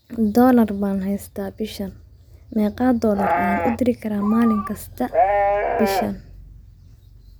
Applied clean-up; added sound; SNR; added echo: none; Livestock, farm animals, working animals; 1 dB; none.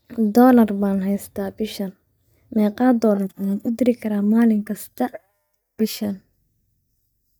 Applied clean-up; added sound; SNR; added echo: neural mask model DeepFilterNet 3.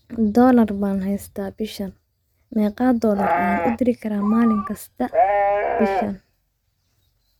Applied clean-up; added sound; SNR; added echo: neural mask model RNNoise.